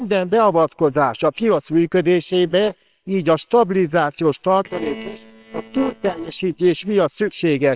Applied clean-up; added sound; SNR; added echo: neural separator model SepFormer WHAMR!.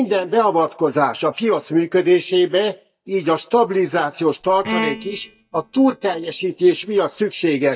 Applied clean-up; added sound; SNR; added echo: neural mask model DeepFilterNet 3.